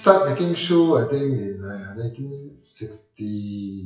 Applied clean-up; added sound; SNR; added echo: classical method WPE with log-MMSE.